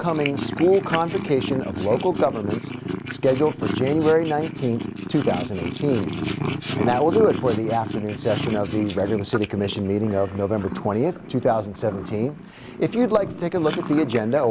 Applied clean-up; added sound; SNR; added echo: none; Purr; 7 dB; none.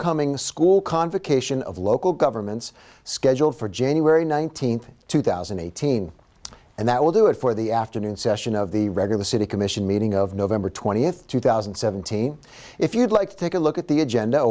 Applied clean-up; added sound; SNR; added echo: none; none; none; none.